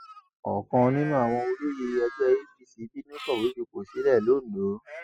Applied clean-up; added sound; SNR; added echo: classical method spectral subtraction.